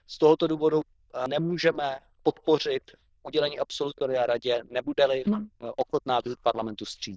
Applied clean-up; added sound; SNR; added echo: neural diffusion model UNIVERSE++.